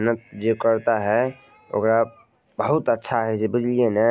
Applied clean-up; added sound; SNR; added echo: none; none; none; none.